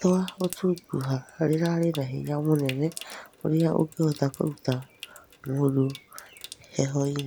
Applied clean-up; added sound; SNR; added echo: none; Trickle, dribble / Sink (filling or washing) / Water tap, faucet; 19 dB; none.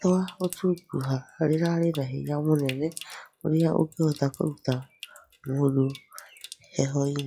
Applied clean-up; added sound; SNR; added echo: classical method log-MMSE.